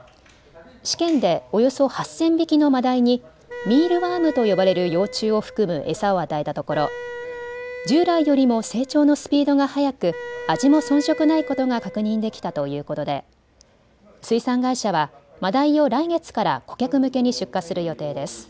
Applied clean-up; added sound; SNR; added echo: none; Wind instrument, woodwind instrument; 14 dB; none.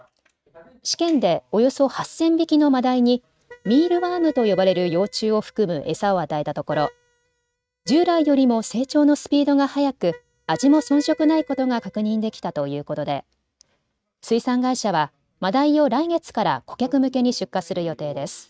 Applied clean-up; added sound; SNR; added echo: neural mask model RNNoise.